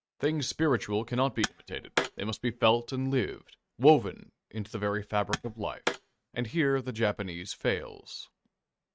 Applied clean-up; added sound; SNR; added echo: neural mask model RNNoise.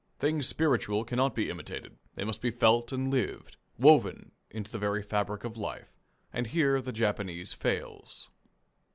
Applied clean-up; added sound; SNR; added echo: none; none; none; none.